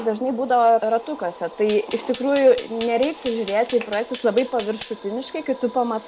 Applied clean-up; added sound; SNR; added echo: none; Fire; 13 dB; none.